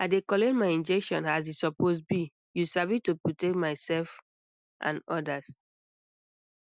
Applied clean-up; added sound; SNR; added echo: none; none; none; none.